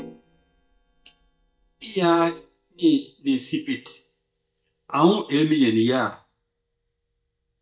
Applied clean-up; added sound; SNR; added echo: neural mask model DeepFilterNet 3.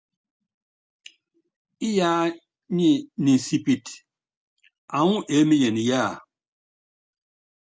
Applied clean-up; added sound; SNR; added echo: none; none; none; none.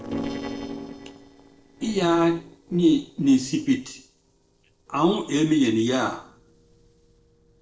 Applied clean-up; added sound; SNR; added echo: neural separator model SepFormer DNS4.